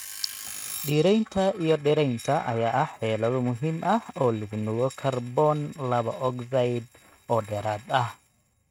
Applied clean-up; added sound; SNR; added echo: neural mask model RNNoise.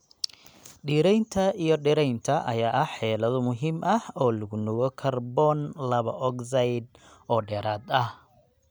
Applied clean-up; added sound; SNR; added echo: none; none; none; none.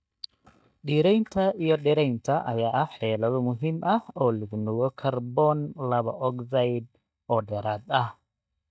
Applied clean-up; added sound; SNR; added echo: neural mask model DeepFilterNet 3.